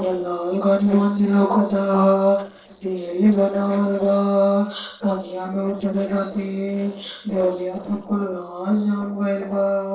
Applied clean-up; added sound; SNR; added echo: neural separator model SepFormer DNS4.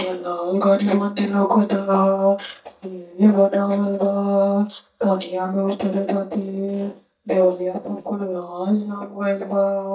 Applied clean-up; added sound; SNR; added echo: neural mask model DeepFilterNet 3.